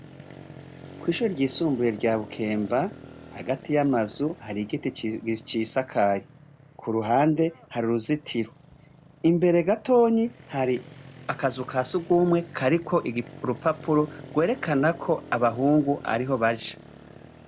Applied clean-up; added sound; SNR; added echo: none; Motorcycle; 19 dB; none.